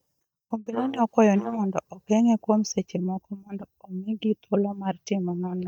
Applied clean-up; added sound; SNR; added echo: neural mask model DeepFilterNet 3.